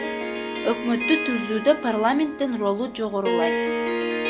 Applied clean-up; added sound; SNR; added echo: none; Harp; 3 dB; none.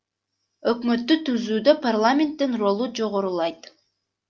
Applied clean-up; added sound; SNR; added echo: none; none; none; none.